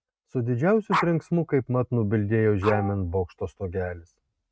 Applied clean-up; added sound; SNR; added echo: neural mask model RNNoise.